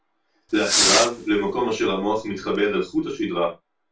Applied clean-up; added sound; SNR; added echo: none; Fireworks; 2 dB; reverberation time 0.2 s.